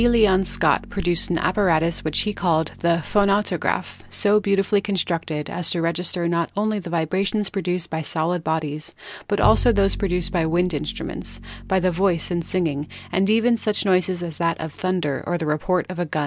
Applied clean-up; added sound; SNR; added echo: none; Bowed string instrument; 14 dB; none.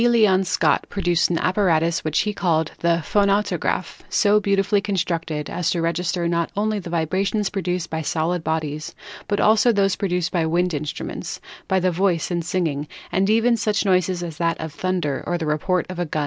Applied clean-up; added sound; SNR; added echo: none; none; none; none.